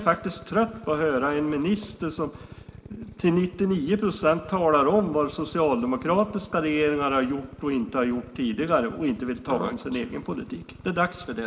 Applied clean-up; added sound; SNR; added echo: none; Drill; 20 dB; reverberation time 0.3 s.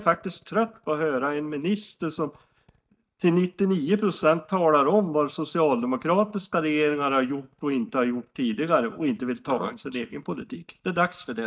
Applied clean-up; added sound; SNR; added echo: neural mask model DeepFilterNet 3.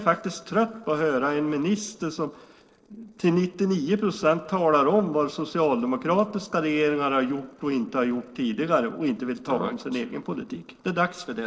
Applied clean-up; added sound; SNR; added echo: neural separator model SepFormer DNS4.